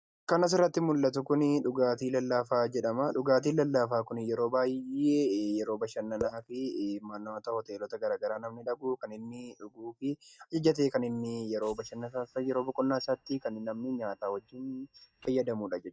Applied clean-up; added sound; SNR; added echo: neural mask model DeepFilterNet 3.